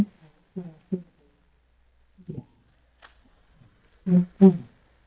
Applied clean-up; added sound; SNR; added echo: neural mask model DeepFilterNet 3.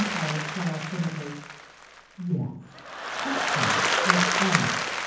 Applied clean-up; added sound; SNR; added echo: none; Applause; -3 dB; reverberation time 0.9 s.